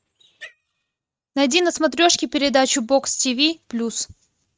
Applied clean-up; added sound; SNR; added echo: neural mask model RNNoise.